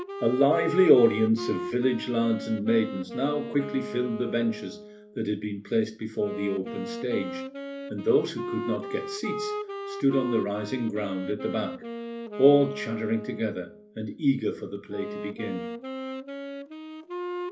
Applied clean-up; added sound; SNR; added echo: none; Wind instrument, woodwind instrument; 9 dB; reverberation time 0.3 s.